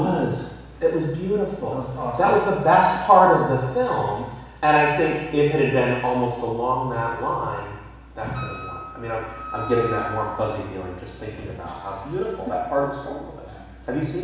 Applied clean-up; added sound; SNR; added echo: none; Wind instrument, woodwind instrument; 13 dB; reverberation time 1.1 s.